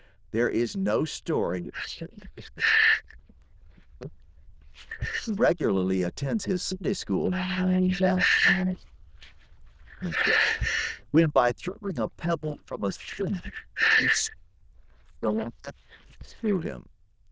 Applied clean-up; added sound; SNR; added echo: neural diffusion model UNIVERSE++.